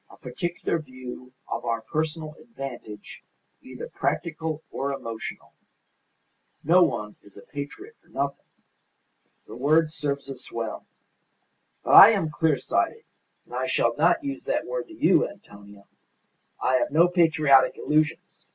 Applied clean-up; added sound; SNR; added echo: none; none; none; none.